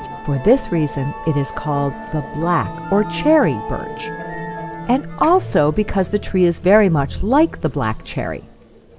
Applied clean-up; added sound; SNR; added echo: none; Musical instrument; 12 dB; none.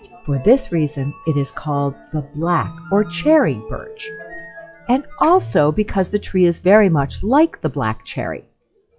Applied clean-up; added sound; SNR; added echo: classical method log-MMSE.